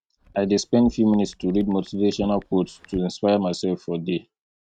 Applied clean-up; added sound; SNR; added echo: neural mask model RNNoise.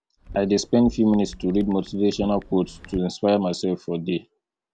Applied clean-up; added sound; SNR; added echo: none; Chatter / Chirp, tweet / Car passing by / Typing; 19 dB; none.